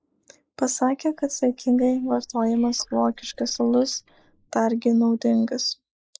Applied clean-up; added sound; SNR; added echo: neural mask model Resemble Enhance denoiser.